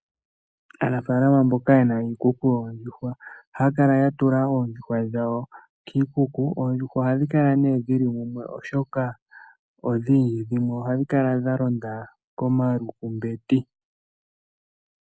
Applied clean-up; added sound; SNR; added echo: none; none; none; none.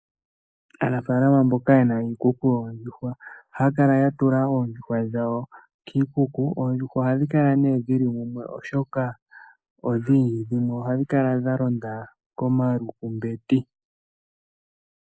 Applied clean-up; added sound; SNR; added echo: neural mask model Resemble Enhance denoiser.